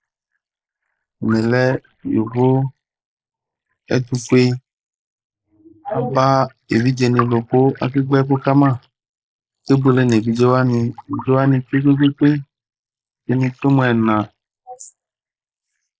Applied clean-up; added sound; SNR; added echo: neural mask model Resemble Enhance denoiser.